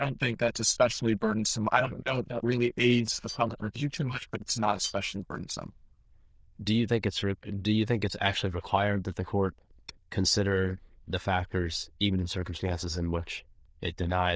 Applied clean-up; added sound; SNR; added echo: neural diffusion model UNIVERSE++.